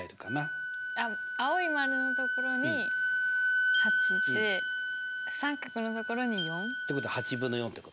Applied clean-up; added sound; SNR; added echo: none; Wind instrument, woodwind instrument; -3 dB; none.